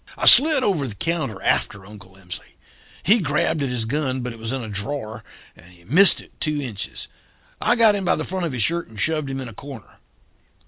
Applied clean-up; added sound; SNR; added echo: none; none; none; none.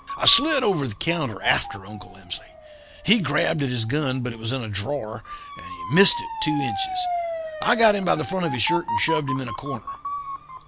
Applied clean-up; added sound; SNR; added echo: none; Motor vehicle (road) / Siren; 7 dB; none.